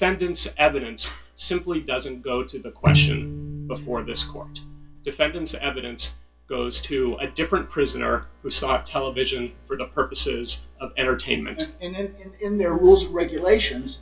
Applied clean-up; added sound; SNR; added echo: none; Bowed string instrument; 0 dB; reverberation time 0.2 s.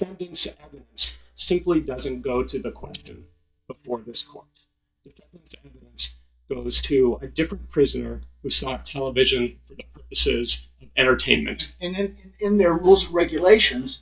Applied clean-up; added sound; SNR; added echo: neural mask model DeepFilterNet 3.